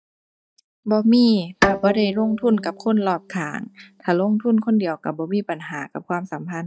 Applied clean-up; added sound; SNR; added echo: neural mask model DeepFilterNet 3.